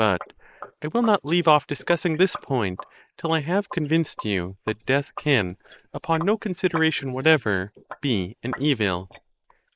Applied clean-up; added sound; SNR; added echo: neural mask model Resemble Enhance denoiser.